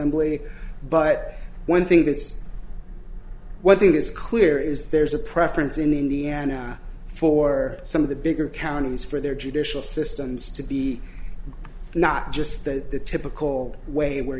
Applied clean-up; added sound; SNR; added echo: none; none; none; none.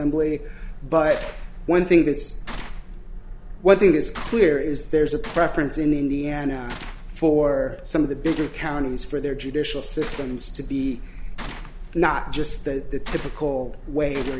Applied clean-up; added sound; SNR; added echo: none; Gunshot, gunfire; 20 dB; none.